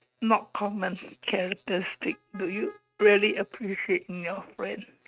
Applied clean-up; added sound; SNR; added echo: neural mask model RNNoise.